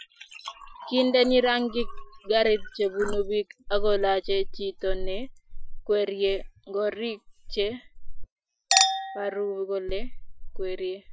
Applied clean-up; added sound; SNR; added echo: classical method Wiener filter.